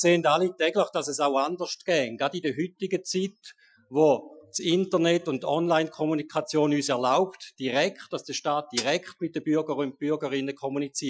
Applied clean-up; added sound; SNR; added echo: classical method Wiener filter.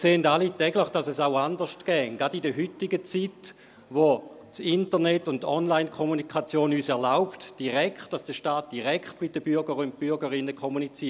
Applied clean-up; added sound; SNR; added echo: none; none; none; none.